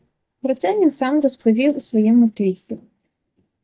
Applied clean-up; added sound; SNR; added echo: neural mask model DeepFilterNet 3.